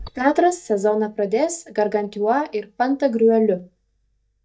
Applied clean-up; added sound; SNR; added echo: neural mask model DeepFilterNet 3.